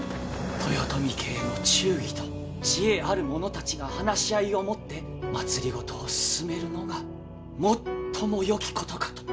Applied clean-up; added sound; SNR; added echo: none; none; none; none.